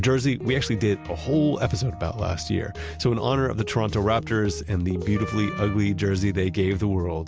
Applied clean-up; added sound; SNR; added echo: none; Wind instrument, woodwind instrument; 14 dB; none.